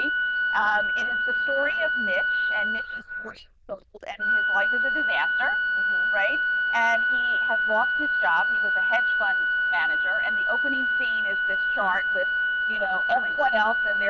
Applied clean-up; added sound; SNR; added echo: neural diffusion model UNIVERSE++.